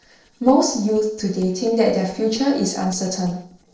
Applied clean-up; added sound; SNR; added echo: neural separator model SepFormer DNS4.